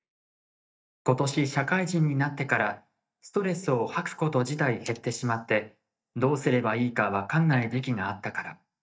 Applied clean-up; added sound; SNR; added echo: neural mask model DeepFilterNet 3.